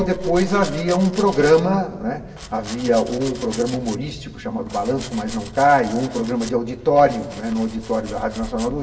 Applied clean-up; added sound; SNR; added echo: none; Domestic sounds, home sounds; 17 dB; reverberation time 1.5 s.